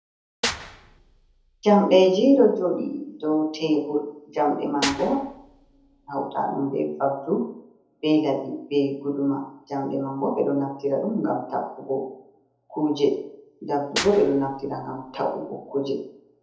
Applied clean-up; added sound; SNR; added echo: none; Clapping / Drum kit; 12 dB; reverberation time 0.7 s.